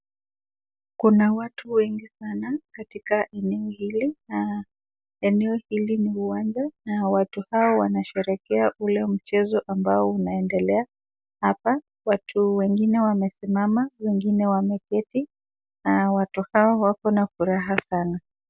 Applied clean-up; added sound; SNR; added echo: none; none; none; none.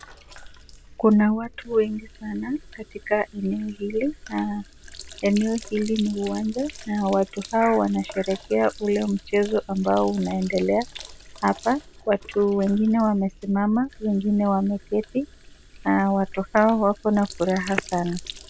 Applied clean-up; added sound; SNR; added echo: none; Sink (filling or washing); 18 dB; none.